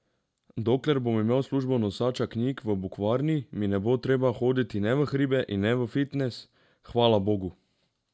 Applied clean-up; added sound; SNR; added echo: none; none; none; none.